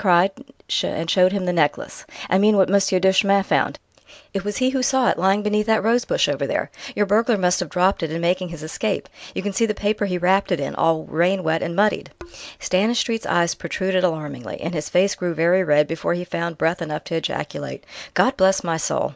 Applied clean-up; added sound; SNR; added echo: none; none; none; none.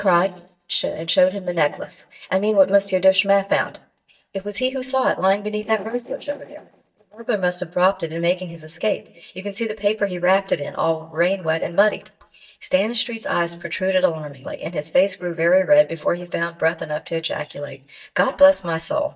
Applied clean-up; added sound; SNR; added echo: neural mask model DeepFilterNet 3.